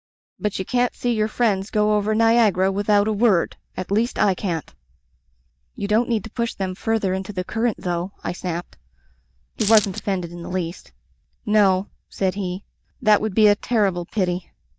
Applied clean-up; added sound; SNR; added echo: neural mask model DeepFilterNet 3.